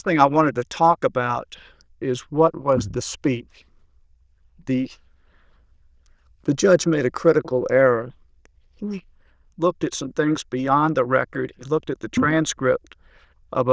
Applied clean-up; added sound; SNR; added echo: neural diffusion model UNIVERSE++.